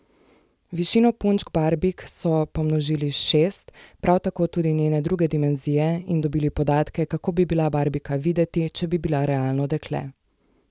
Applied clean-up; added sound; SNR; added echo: none; none; none; none.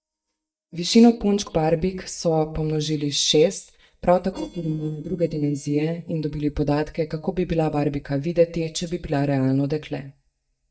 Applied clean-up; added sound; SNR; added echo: neural mask model DeepFilterNet 3.